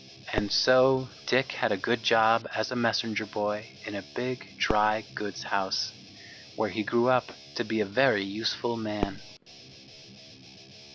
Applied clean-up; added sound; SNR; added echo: none; Guitar + Fireworks; 14 dB; none.